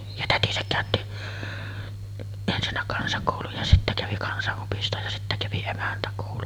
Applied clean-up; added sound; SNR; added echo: none; none; none; none.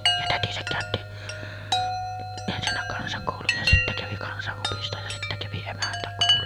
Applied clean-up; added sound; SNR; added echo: none; Chime; -2 dB; none.